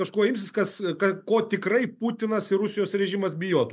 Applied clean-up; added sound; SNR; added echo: none; none; none; none.